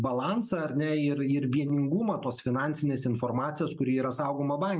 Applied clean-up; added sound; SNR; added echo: none; none; none; none.